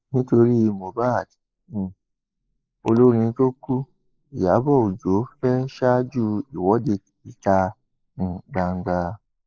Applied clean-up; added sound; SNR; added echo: neural mask model Resemble Enhance denoiser.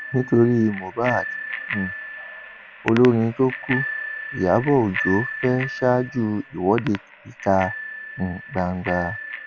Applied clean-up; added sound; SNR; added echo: none; Bicycle bell; 9 dB; none.